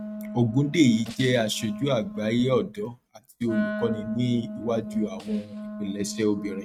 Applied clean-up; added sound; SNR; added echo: neural mask model RNNoise.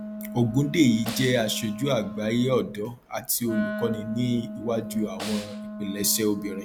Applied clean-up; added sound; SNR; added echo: none; Snare drum + Wind instrument, woodwind instrument; 9 dB; none.